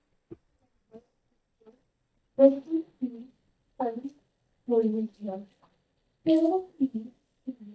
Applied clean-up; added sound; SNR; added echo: neural mask model DeepFilterNet 3.